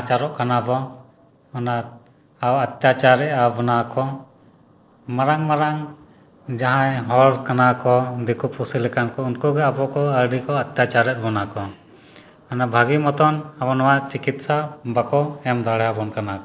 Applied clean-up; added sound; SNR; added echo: neural separator model SepFormer DNS4.